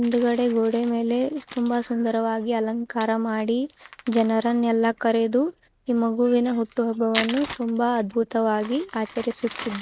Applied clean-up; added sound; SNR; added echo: none; Crumpling, crinkling; 17 dB; none.